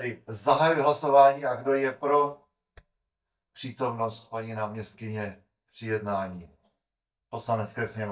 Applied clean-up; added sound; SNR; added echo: neural mask model DeepFilterNet 3.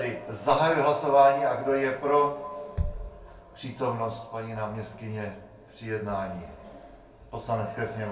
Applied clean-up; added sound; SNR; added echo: none; Bass drum; 12 dB; reverberation time 0.3 s.